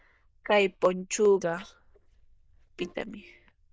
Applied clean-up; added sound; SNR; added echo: neural diffusion model UNIVERSE++.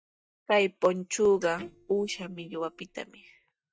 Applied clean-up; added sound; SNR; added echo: neural mask model DeepFilterNet 3.